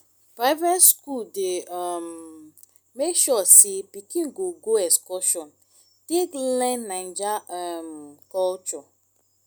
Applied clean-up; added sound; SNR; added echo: none; none; none; none.